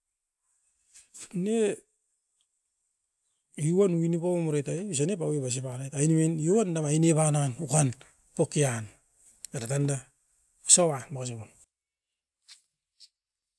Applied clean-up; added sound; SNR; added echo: none; none; none; none.